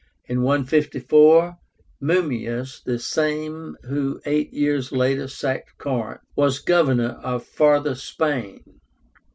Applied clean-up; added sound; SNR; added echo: none; none; none; none.